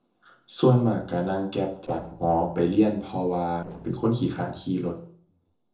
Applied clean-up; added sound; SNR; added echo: neural separator model SepFormer DNS4.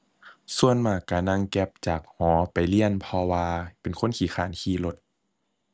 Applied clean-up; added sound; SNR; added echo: none; none; none; none.